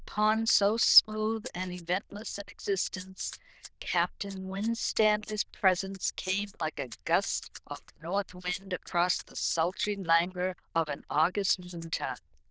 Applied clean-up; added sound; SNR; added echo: neural diffusion model UNIVERSE++.